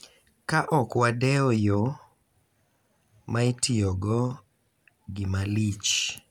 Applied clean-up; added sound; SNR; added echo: none; none; none; none.